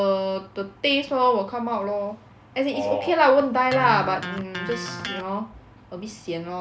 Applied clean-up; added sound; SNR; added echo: none; Electric guitar; 10 dB; none.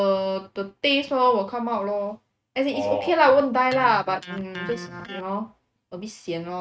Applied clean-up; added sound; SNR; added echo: neural mask model RNNoise.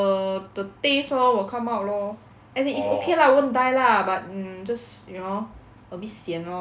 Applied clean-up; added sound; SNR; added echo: none; none; none; none.